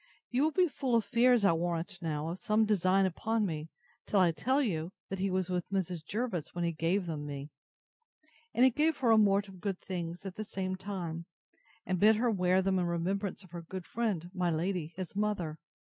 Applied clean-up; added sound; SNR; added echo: none; none; none; none.